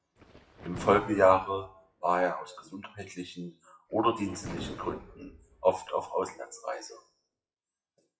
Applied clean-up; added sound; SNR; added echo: classical method WPE with log-MMSE.